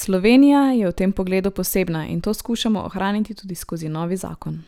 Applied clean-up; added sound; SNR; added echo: none; none; none; none.